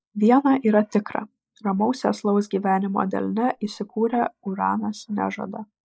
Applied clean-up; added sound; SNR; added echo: neural mask model Resemble Enhance denoiser.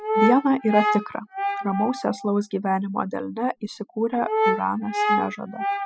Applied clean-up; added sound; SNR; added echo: classical method spectral subtraction.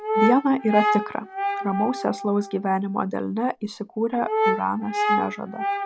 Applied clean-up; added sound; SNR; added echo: none; Brass instrument; 2 dB; none.